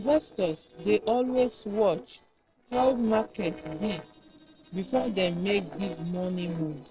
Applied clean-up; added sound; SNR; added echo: neural separator model SepFormer DNS4.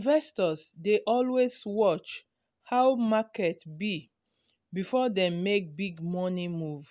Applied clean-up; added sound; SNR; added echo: none; none; none; none.